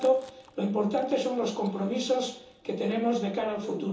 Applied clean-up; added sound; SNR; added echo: none; Chewing, mastication; 19 dB; reverberation time 1.2 s.